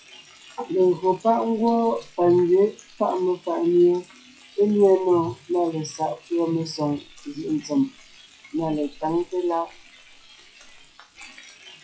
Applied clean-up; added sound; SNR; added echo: classical method WPE with log-MMSE.